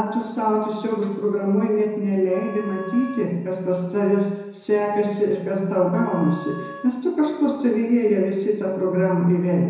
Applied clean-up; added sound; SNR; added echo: none; Wind instrument, woodwind instrument; 17 dB; reverberation time 1.0 s.